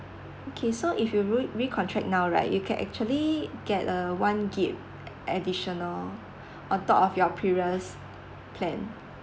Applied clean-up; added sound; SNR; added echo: none; none; none; none.